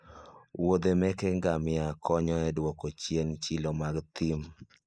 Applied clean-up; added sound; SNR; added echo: neural mask model Resemble Enhance denoiser.